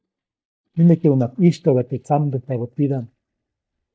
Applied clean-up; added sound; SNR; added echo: neural mask model DeepFilterNet 3.